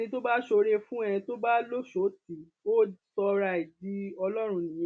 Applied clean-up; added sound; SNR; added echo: none; none; none; none.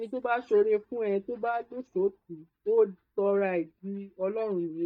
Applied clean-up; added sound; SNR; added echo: neural mask model DeepFilterNet 3.